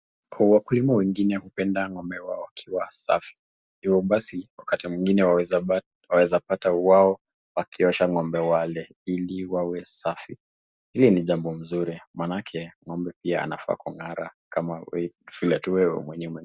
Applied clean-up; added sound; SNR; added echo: none; none; none; none.